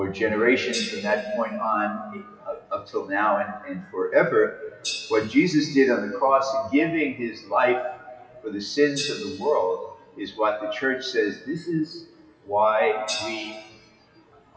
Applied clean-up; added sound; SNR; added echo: classical method WPE with log-MMSE.